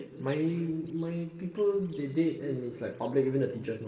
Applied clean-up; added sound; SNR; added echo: neural separator model SepFormer DNS4.